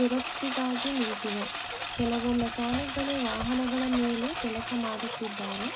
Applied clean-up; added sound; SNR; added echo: none; Engine; 4 dB; none.